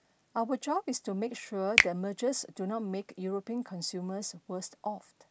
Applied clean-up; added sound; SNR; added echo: none; Finger snapping; -1 dB; none.